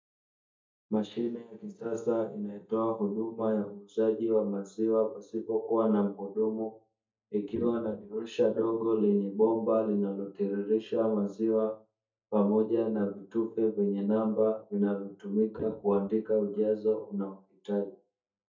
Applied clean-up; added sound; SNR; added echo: neural mask model DeepFilterNet 3.